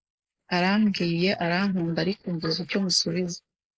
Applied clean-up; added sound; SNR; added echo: neural mask model Resemble Enhance denoiser.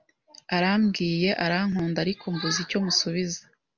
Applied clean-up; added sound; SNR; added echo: none; none; none; none.